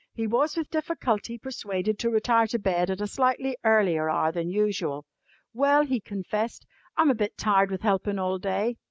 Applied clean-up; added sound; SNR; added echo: none; none; none; none.